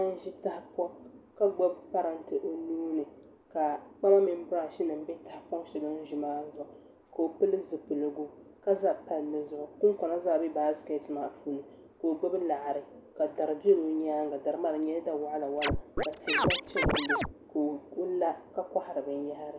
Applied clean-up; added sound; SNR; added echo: none; Scratching (performance technique); -2 dB; none.